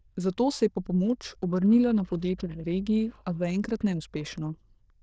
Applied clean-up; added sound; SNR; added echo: neural diffusion model UNIVERSE++.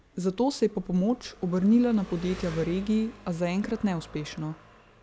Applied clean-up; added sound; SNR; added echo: none; Engine; 19 dB; none.